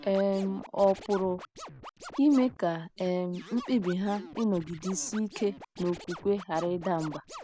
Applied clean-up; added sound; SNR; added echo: none; Scratching (performance technique); 17 dB; none.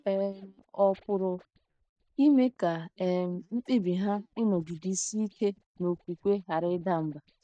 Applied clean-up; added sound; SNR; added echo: neural mask model DeepFilterNet 3.